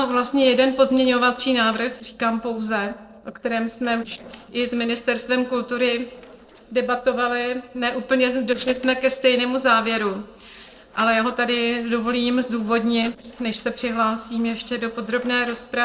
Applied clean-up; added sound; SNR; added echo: neural separator model SepFormer DNS4.